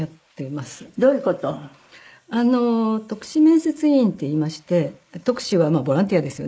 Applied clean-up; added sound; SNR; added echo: neural mask model Resemble Enhance denoiser.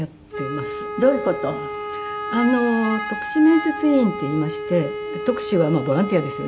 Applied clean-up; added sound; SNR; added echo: none; Wind instrument, woodwind instrument; 8 dB; none.